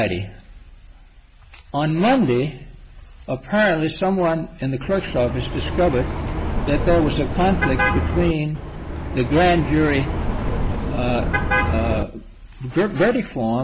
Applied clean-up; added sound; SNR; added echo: none; Car passing by; 1 dB; none.